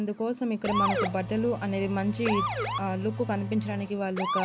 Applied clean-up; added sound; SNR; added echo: none; Engine / Domestic sounds, home sounds + Motor vehicle (road) / Siren; 3 dB; none.